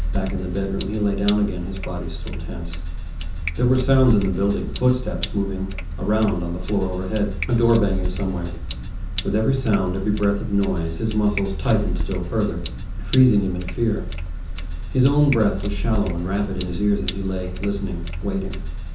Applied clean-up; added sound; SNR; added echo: none; Sink (filling or washing); 4 dB; reverberation time 0.6 s.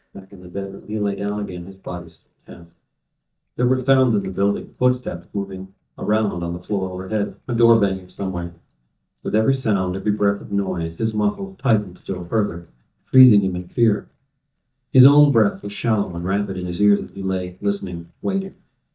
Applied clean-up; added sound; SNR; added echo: neural mask model DeepFilterNet 3.